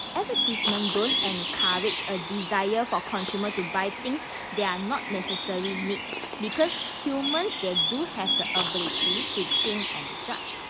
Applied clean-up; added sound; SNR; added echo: none; Bird; 0 dB; none.